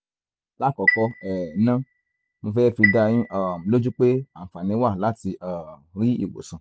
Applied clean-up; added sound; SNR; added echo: none; Chime; 5 dB; none.